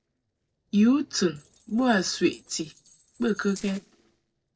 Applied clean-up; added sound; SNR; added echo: neural separator model SepFormer DNS4.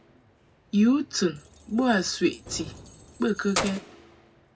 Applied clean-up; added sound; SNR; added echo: none; Keys jangling; 12 dB; reverberation time 0.2 s.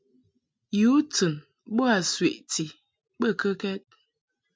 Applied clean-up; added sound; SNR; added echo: none; none; none; none.